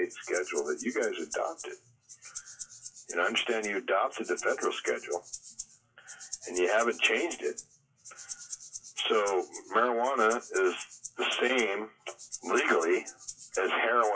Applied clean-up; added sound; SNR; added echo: classical method WPE with log-MMSE.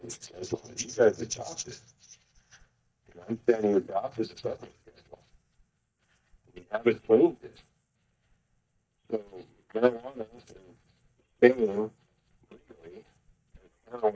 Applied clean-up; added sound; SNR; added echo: neural mask model DeepFilterNet 3.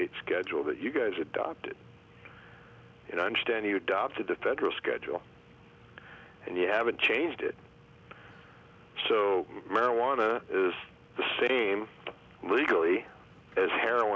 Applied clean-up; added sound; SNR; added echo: none; none; none; none.